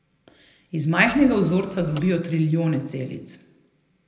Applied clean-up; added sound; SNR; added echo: none; Printer; 15 dB; reverberation time 0.7 s.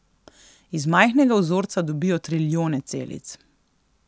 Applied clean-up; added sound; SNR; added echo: none; none; none; none.